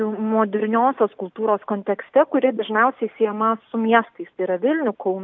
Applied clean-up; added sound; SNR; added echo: none; none; none; none.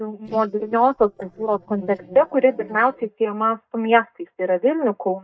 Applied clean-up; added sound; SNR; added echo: neural mask model DeepFilterNet 3.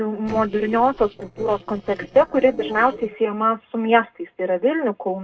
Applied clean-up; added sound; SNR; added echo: neural separator model SepFormer DNS4.